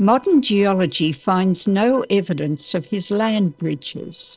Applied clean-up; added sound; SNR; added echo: neural separator model SepFormer DNS4.